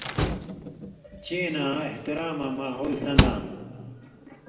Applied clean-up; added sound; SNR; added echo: none; Slam; -1 dB; reverberation time 1.9 s.